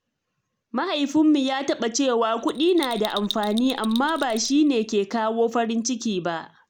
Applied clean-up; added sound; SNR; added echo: none; Bell; 14 dB; none.